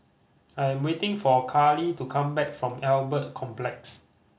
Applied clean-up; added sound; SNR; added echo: none; none; none; none.